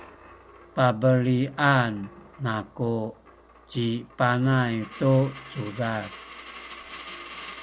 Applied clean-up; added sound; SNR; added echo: none; Coin (dropping); 18 dB; none.